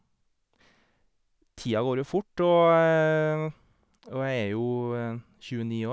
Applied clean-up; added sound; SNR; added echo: none; none; none; none.